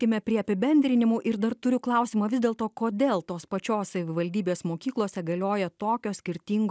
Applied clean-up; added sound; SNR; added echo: none; none; none; none.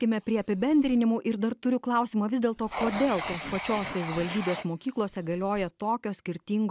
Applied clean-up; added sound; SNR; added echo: none; Writing; 3 dB; none.